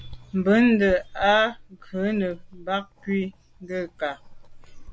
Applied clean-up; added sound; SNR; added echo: none; Writing; 18 dB; none.